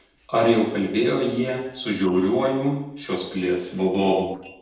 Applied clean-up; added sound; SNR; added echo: neural separator model SepFormer DNS4.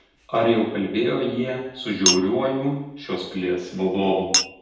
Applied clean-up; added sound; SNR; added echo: none; Chink, clink; 6 dB; reverberation time 0.8 s.